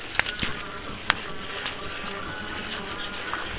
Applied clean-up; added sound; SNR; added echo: neural separator model SepFormer WHAMR!.